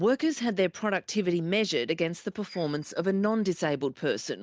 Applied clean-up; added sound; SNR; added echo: neural mask model DeepFilterNet 3.